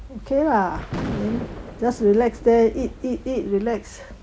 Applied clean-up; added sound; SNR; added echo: none; Thunder; 13 dB; none.